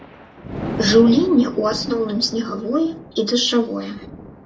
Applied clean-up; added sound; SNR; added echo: none; Thunder; 12 dB; reverberation time 0.2 s.